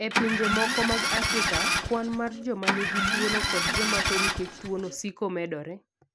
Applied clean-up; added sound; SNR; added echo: none; Engine starting; -4 dB; none.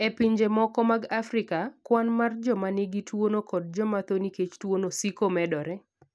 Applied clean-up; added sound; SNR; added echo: none; none; none; none.